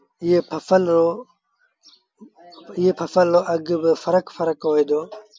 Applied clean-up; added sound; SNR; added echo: none; none; none; none.